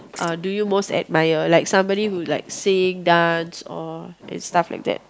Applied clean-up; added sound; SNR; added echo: none; Ratchet, pawl; 19 dB; none.